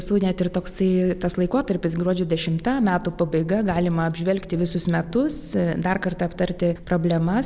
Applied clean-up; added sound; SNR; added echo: none; none; none; none.